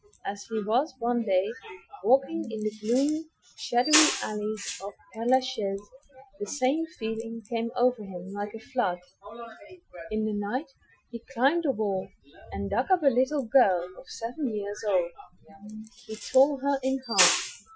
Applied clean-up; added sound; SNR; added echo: classical method Wiener filter.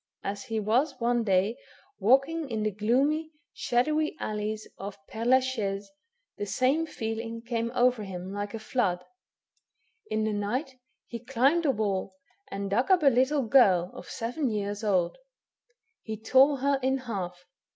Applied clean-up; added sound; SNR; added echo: none; none; none; none.